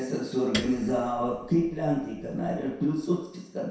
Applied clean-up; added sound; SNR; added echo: none; Piano; 14 dB; reverberation time 0.7 s.